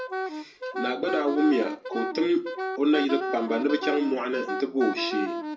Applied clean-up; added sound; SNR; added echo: none; Wind instrument, woodwind instrument; 5 dB; reverberation time 0.3 s.